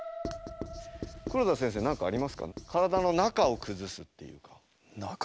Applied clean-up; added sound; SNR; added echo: none; Writing; 12 dB; none.